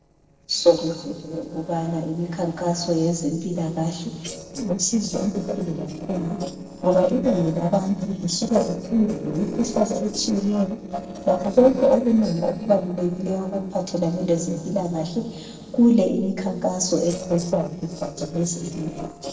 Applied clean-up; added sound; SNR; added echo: neural separator model SepFormer DNS4.